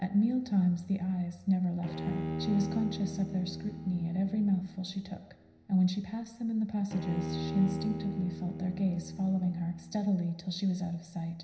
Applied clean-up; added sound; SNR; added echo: none; Bowed string instrument; 9 dB; reverberation time 0.9 s.